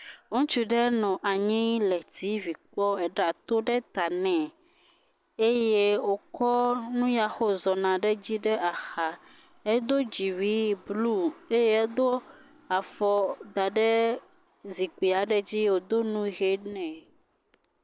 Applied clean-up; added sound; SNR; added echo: none; none; none; none.